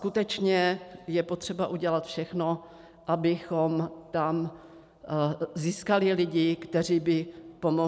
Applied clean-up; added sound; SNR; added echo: none; none; none; none.